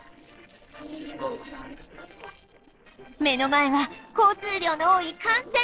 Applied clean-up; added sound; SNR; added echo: neural separator model SepFormer DNS4.